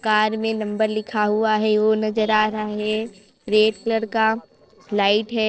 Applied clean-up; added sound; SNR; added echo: neural separator model SepFormer DNS4.